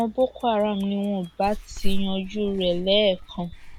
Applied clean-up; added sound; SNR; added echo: none; Clock; 4 dB; none.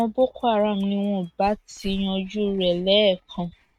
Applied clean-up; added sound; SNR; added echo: neural mask model RNNoise.